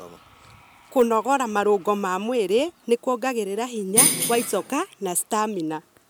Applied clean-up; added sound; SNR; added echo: none; Bell; -1 dB; none.